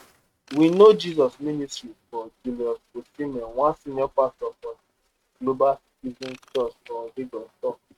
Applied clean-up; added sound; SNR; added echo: neural mask model RNNoise.